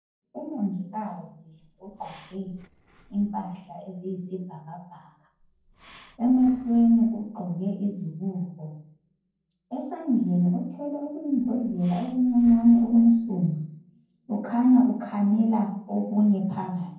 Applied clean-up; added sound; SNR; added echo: neural separator model SepFormer DNS4.